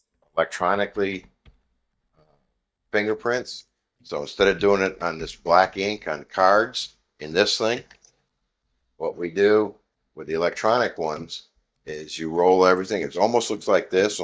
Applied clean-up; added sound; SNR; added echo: neural mask model DeepFilterNet 3.